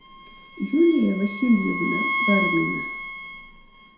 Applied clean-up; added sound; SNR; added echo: none; Bowed string instrument; 5 dB; reverberation time 0.6 s.